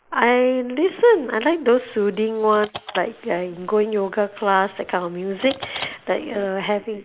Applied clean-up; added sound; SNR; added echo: neural mask model Resemble Enhance denoiser.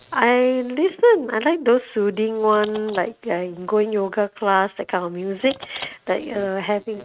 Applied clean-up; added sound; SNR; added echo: neural mask model RNNoise.